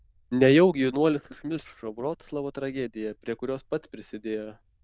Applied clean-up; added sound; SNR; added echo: neural diffusion model UNIVERSE++.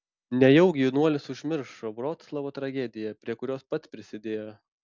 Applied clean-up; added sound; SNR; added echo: none; none; none; none.